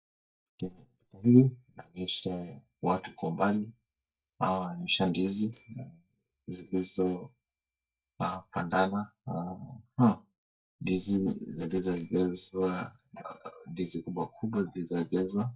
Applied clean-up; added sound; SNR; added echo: neural mask model DeepFilterNet 3.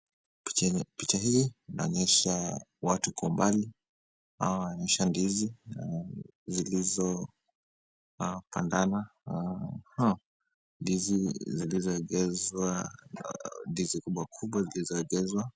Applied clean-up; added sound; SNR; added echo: none; none; none; none.